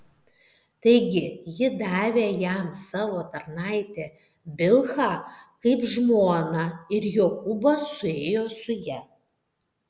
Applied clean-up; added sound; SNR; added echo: none; none; none; none.